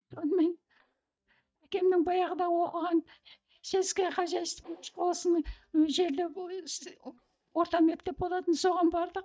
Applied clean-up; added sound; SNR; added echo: neural mask model DeepFilterNet 3.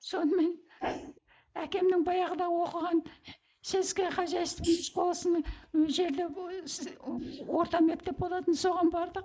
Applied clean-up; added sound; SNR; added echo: neural mask model Resemble Enhance denoiser.